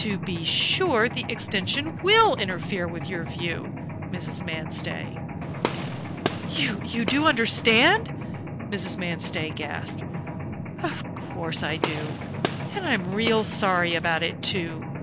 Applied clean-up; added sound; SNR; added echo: none; Gunshot, gunfire + Mechanisms; 6 dB; none.